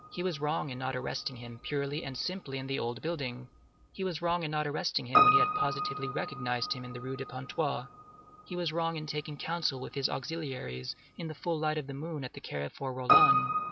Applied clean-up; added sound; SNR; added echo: none; Piano; 0 dB; none.